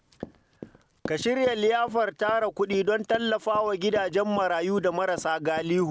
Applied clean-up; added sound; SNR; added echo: none; Run; 17 dB; none.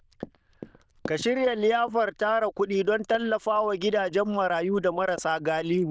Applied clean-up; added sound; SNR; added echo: neural diffusion model UNIVERSE++.